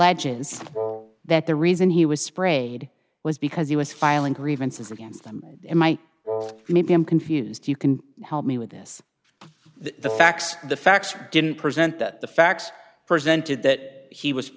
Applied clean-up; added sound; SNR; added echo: none; Wind instrument, woodwind instrument; 8 dB; none.